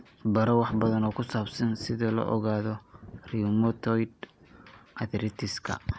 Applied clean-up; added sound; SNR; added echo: none; Thunder; 18 dB; none.